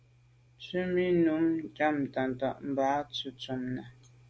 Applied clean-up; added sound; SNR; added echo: none; none; none; none.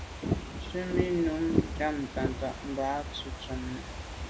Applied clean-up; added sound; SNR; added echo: none; Fireworks / Ocean; 1 dB; none.